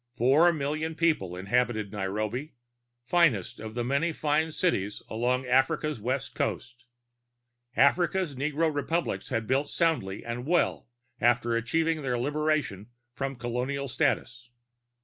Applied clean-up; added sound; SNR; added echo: none; none; none; none.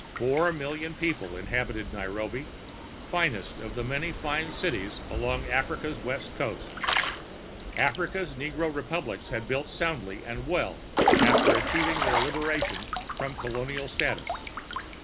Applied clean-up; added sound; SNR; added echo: none; Drip / Trickle, dribble / Water / Splash, splatter; 0 dB; none.